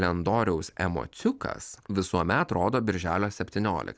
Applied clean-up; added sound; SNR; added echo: none; none; none; none.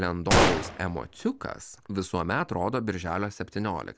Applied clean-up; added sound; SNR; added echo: none; Gunshot, gunfire; -1 dB; none.